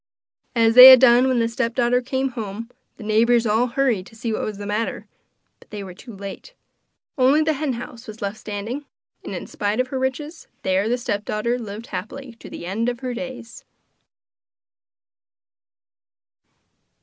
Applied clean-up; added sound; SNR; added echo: none; none; none; none.